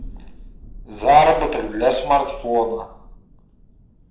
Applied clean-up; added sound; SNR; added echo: none; Thunder; 16 dB; reverberation time 0.6 s.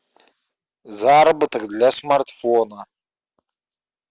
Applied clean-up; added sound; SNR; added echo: none; none; none; none.